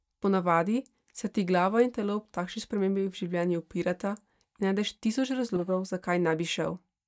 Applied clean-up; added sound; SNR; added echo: neural mask model DeepFilterNet 3.